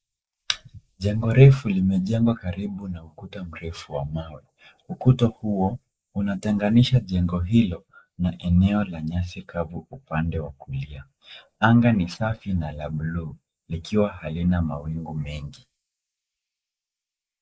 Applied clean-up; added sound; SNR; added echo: neural mask model Resemble Enhance denoiser.